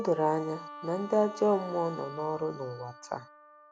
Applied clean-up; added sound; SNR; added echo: none; Wind instrument, woodwind instrument; 14 dB; none.